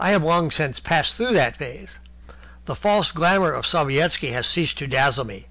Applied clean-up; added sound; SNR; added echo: none; none; none; none.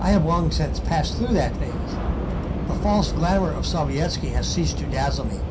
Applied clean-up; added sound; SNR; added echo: none; Subway, metro, underground / Train; 1 dB; reverberation time 0.3 s.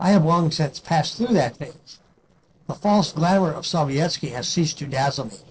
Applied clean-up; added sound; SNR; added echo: neural separator model SepFormer DNS4.